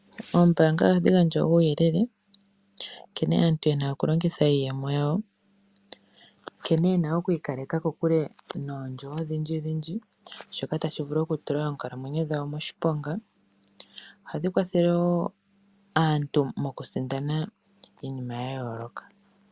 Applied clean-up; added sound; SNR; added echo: none; none; none; none.